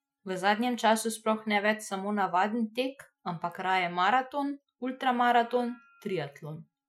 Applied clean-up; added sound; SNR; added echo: classical method Wiener filter.